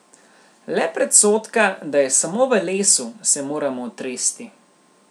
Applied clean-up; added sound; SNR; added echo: none; none; none; none.